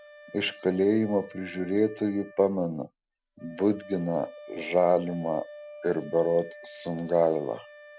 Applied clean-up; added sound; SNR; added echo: none; Wind instrument, woodwind instrument; 19 dB; none.